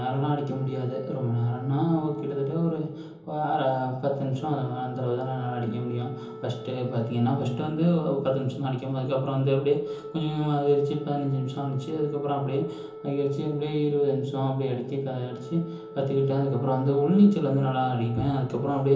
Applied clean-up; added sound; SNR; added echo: none; Wind instrument, woodwind instrument; 17 dB; reverberation time 0.6 s.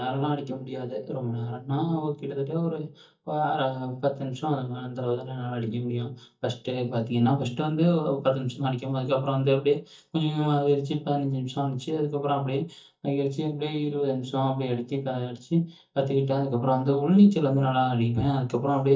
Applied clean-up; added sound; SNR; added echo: neural mask model DeepFilterNet 3.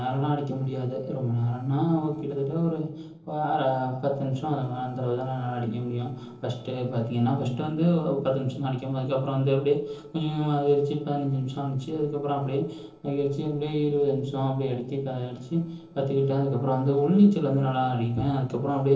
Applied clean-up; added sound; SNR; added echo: neural separator model SepFormer DNS4.